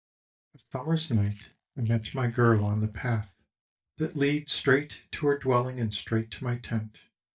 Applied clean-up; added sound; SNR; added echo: neural mask model DeepFilterNet 3.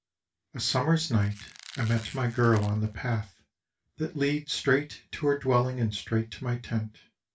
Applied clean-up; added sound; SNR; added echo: none; Squeak; 20 dB; reverberation time 0.2 s.